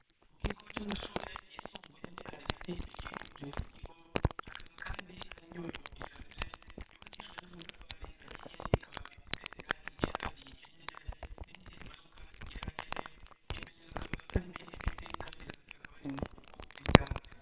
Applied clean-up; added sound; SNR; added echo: neural separator model SepFormer WHAMR!.